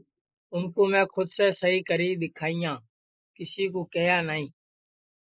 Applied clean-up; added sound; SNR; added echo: neural mask model Resemble Enhance denoiser.